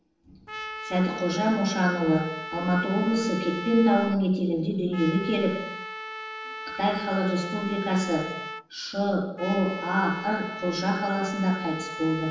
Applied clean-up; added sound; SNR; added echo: none; Trumpet; 10 dB; reverberation time 0.8 s.